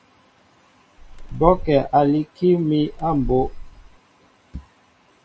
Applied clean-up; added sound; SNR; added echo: none; Bird; 9 dB; none.